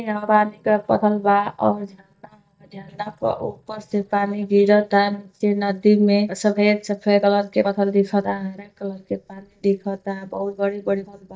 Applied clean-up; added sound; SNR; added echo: neural mask model DeepFilterNet 3.